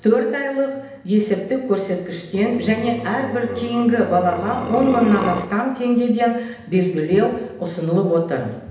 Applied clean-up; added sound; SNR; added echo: none; Burping, eructation; 9 dB; reverberation time 0.8 s.